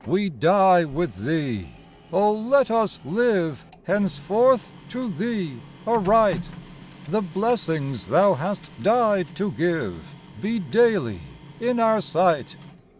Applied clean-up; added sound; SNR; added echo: none; Printer; 19 dB; none.